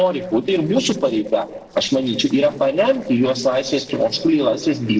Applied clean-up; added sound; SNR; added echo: neural separator model SepFormer DNS4.